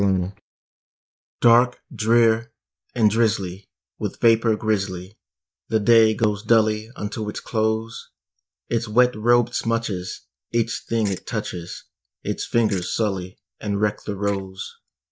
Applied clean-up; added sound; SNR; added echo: neural mask model DeepFilterNet 3.